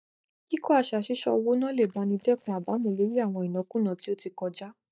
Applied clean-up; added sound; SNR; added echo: neural mask model DeepFilterNet 3.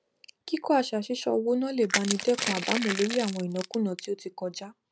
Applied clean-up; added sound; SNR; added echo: none; Crushing; 3 dB; none.